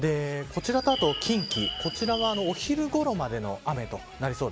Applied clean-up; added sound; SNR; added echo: none; Bird; 7 dB; none.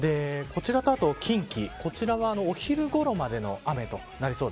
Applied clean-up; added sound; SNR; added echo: none; none; none; none.